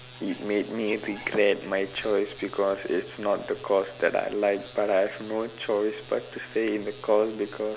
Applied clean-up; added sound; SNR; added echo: none; none; none; none.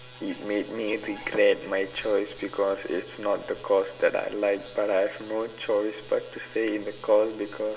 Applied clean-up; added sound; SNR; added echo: none; none; none; reverberation time 0.8 s.